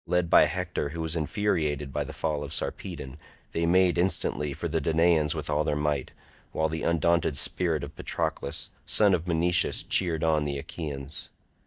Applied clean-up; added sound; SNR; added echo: neural mask model DeepFilterNet 3.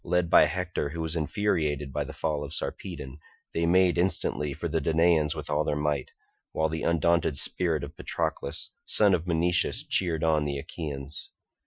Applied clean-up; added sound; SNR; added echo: classical method Wiener filter.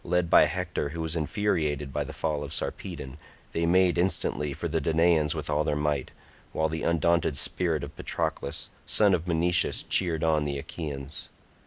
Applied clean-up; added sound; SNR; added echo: neural mask model Resemble Enhance denoiser.